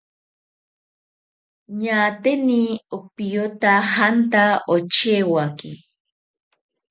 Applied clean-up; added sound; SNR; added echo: none; none; none; none.